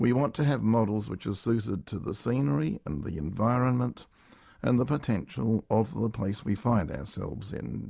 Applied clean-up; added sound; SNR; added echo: none; none; none; none.